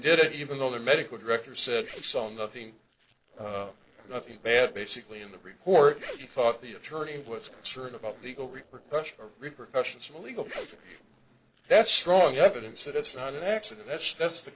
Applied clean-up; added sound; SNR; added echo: neural separator model SepFormer DNS4.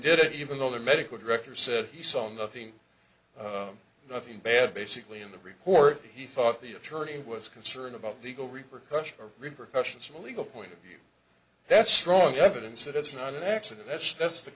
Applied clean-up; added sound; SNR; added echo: none; none; none; none.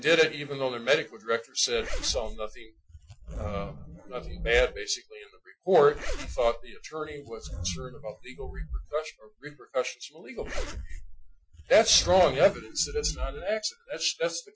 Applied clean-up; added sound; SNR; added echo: classical method Wiener filter.